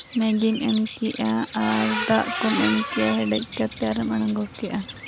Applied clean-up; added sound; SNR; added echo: none; Bird vocalization, bird call, bird song; 11 dB; none.